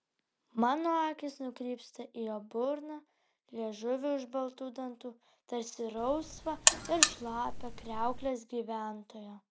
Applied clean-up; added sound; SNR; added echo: none; Alarm; -4 dB; none.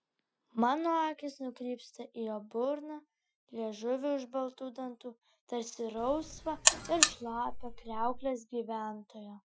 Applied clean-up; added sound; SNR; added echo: classical method Wiener filter.